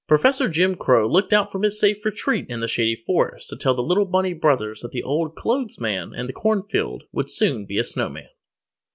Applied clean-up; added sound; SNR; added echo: none; none; none; none.